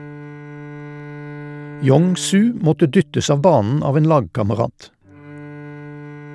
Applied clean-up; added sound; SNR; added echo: none; Bowed string instrument; 17 dB; none.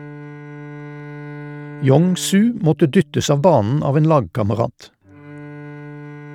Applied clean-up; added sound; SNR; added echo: neural mask model RNNoise.